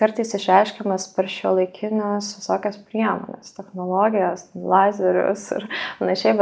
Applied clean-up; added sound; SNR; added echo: none; none; none; none.